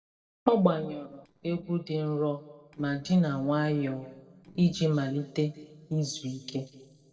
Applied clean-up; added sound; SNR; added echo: neural separator model SepFormer DNS4.